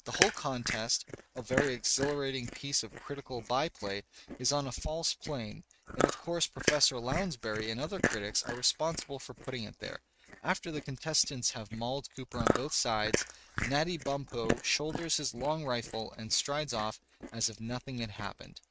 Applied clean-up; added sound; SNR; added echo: neural mask model RNNoise.